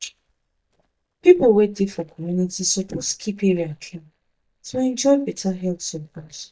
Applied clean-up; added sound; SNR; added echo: neural mask model DeepFilterNet 3.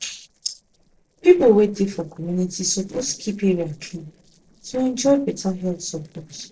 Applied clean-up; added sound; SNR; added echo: neural separator model SepFormer DNS4.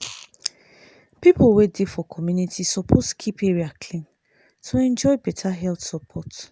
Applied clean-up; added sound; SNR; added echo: none; none; none; none.